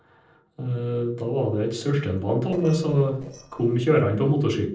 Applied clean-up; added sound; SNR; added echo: neural separator model SepFormer DNS4.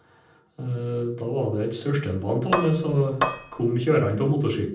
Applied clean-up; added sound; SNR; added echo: none; Cutlery, silverware / Dishes, pots, and pans; -1 dB; reverberation time 0.6 s.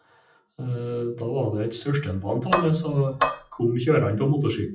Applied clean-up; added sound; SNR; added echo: classical method WPE with log-MMSE.